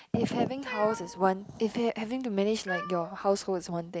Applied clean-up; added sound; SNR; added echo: none; Cat; 13 dB; none.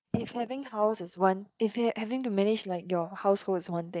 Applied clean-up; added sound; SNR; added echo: neural mask model DeepFilterNet 3.